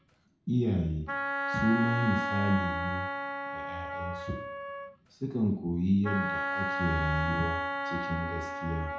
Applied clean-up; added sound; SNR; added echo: none; Wind instrument, woodwind instrument; 3 dB; reverberation time 0.6 s.